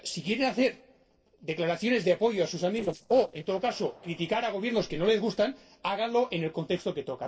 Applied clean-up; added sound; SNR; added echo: neural separator model SepFormer DNS4.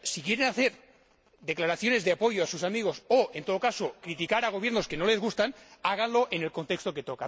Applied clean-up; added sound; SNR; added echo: none; none; none; none.